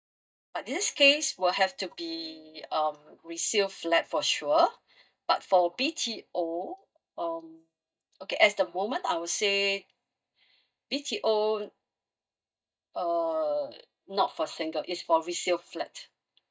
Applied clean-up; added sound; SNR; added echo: neural mask model DeepFilterNet 3.